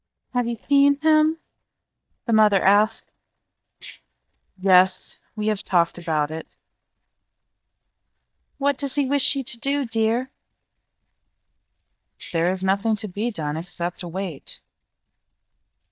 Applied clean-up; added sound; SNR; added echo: neural mask model DeepFilterNet 3.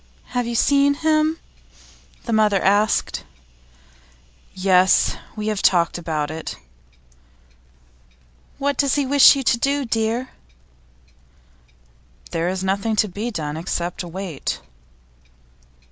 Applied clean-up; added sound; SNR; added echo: none; none; none; none.